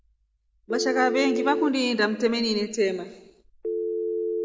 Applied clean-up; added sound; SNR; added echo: none; Telephone; 4 dB; none.